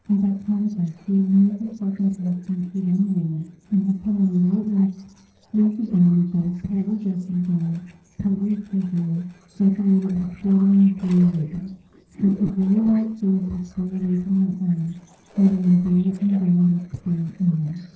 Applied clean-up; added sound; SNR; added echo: neural separator model SepFormer DNS4.